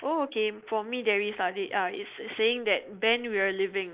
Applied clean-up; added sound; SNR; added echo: neural mask model Resemble Enhance denoiser.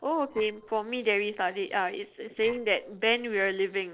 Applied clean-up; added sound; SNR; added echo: neural separator model SepFormer DNS4.